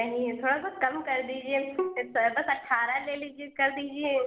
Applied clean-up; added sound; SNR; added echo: none; Bowed string instrument; 11 dB; none.